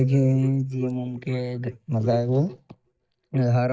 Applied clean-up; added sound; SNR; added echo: neural mask model DeepFilterNet 3.